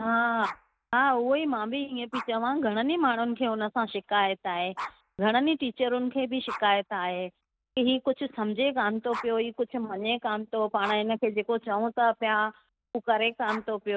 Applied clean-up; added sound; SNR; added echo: none; Dog; 18 dB; none.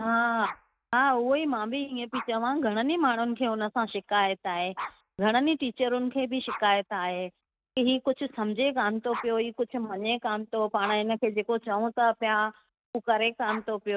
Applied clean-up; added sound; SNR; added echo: neural mask model RNNoise.